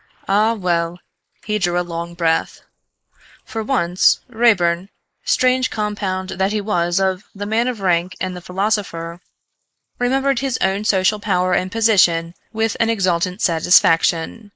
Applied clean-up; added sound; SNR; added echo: neural mask model Resemble Enhance denoiser.